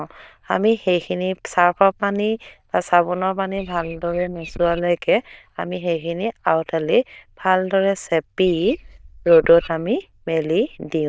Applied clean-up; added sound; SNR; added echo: neural diffusion model UNIVERSE++.